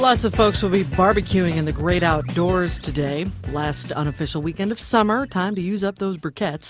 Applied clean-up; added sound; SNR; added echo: none; none; none; none.